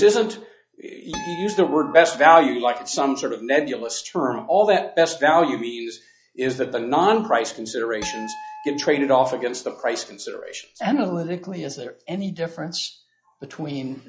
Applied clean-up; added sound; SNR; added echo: classical method log-MMSE.